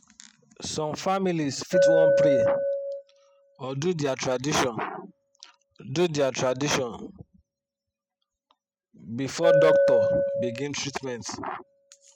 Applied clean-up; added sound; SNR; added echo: classical method spectral subtraction.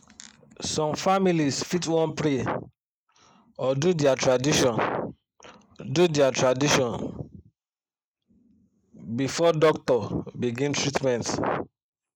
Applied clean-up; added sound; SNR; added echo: neural mask model Resemble Enhance denoiser.